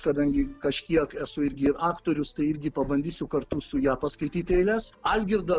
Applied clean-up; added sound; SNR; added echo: none; Percussion; 12 dB; none.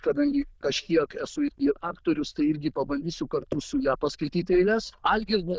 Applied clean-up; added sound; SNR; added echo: neural diffusion model UNIVERSE++.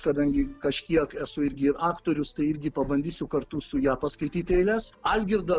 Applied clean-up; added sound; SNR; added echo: none; none; none; none.